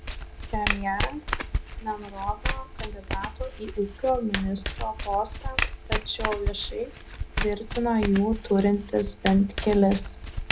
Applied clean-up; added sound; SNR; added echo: none; Domestic sounds, home sounds; 3 dB; reverberation time 0.4 s.